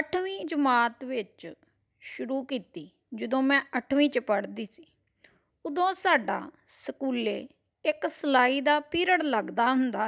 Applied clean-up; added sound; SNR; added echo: none; none; none; none.